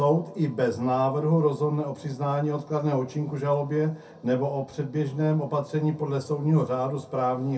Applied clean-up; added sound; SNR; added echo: none; none; none; reverberation time 0.3 s.